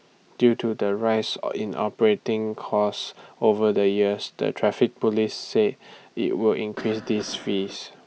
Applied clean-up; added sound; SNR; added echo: none; Cough; 17 dB; none.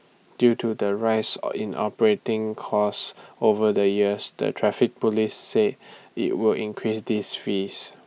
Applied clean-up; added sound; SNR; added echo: none; none; none; none.